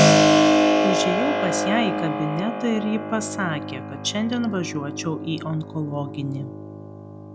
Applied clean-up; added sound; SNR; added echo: none; Keyboard (musical); -4 dB; none.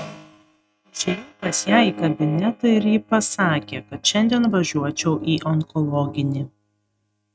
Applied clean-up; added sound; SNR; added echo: neural mask model RNNoise.